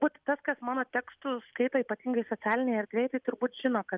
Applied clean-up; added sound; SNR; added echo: none; none; none; none.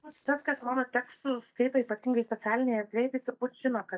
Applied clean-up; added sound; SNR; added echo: neural mask model DeepFilterNet 3.